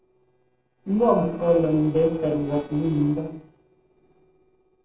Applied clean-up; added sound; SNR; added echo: neural separator model SepFormer DNS4.